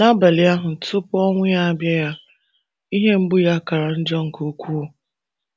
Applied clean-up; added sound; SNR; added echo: none; none; none; none.